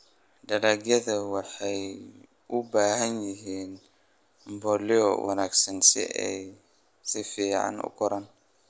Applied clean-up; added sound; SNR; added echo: none; none; none; none.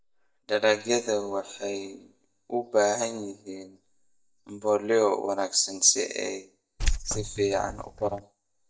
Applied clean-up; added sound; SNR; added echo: neural mask model DeepFilterNet 3.